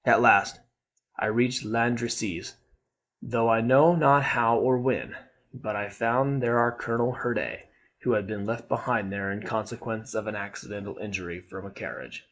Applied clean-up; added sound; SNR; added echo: neural mask model Resemble Enhance denoiser.